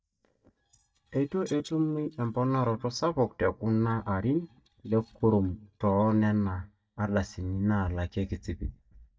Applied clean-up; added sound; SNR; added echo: neural mask model DeepFilterNet 3.